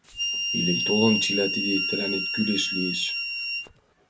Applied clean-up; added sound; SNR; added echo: none; Harmonica; 0 dB; none.